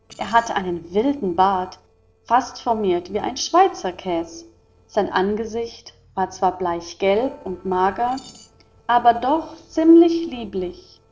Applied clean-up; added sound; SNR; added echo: neural separator model SepFormer DNS4.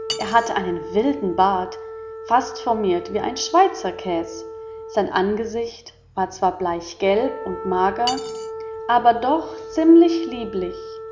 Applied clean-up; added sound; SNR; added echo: none; Wind instrument, woodwind instrument + Cutlery, silverware; 12 dB; none.